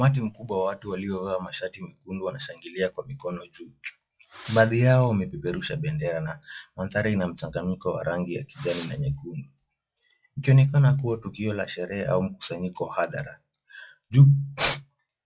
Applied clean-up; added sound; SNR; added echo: classical method log-MMSE.